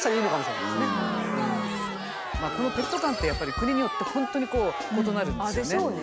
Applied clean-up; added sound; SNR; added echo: none; Crowd; 5 dB; none.